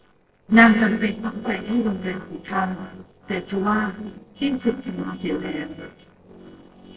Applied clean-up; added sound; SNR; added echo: neural separator model SepFormer DNS4.